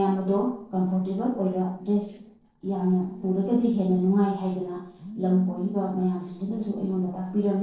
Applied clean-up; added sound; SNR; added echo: neural separator model SepFormer DNS4.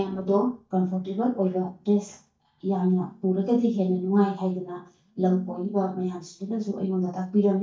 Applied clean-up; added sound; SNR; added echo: neural mask model DeepFilterNet 3.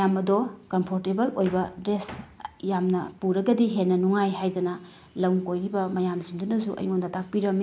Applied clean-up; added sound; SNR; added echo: none; none; none; none.